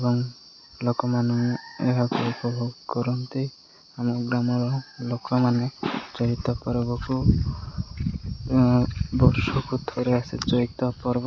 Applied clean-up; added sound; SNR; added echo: none; none; none; none.